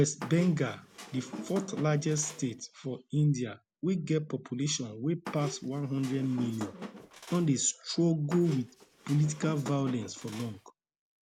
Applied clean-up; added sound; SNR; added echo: none; Squeak; 13 dB; none.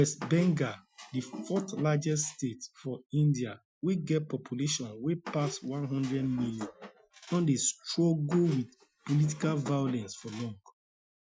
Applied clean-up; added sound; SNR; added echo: classical method Wiener filter.